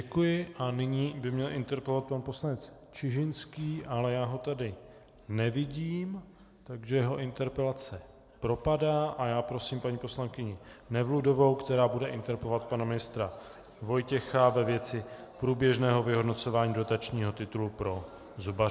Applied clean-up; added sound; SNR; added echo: none; none; none; none.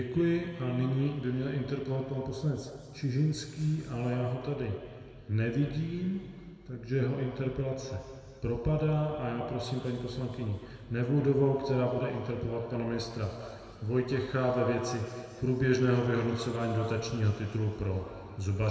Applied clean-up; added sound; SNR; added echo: none; none; none; reverberation time 2.2 s.